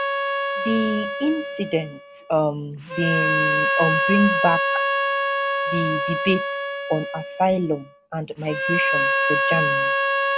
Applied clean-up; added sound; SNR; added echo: none; Harmonica; -2 dB; none.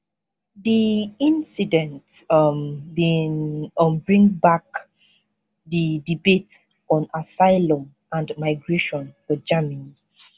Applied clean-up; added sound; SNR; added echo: none; none; none; none.